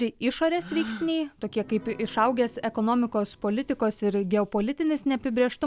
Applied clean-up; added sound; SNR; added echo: none; Piano + Gasp; 18 dB; none.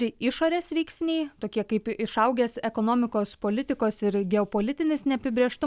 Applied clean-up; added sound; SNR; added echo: none; none; none; none.